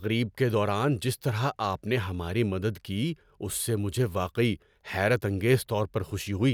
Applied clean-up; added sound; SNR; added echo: none; none; none; none.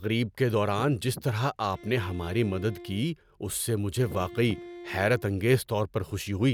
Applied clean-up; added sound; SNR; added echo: none; Bowed string instrument + Wind; 17 dB; none.